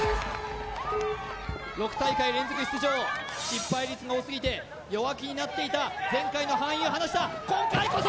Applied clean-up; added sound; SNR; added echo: none; Bass drum; 18 dB; none.